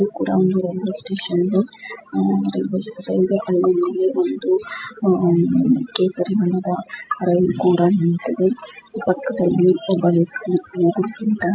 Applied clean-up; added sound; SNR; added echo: classical method spectral subtraction.